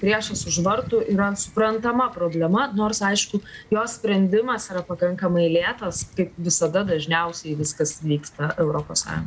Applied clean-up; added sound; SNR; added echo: none; Wind / Ocean / Boat, Water vehicle; 20 dB; none.